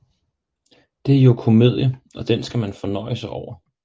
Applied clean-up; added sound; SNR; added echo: none; none; none; none.